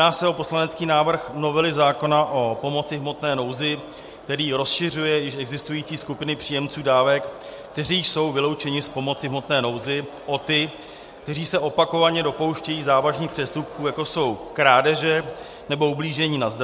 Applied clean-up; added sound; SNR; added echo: none; none; none; none.